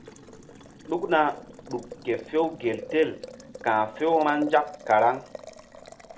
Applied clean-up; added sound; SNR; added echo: none; Boiling; 15 dB; none.